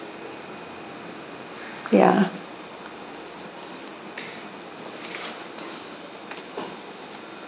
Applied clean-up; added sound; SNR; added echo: none; none; none; none.